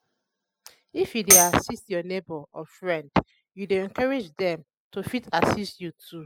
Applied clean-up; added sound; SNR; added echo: classical method spectral subtraction.